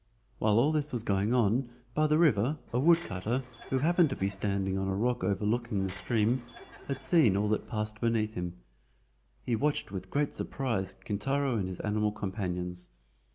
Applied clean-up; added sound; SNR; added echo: none; Door / Chime; 14 dB; none.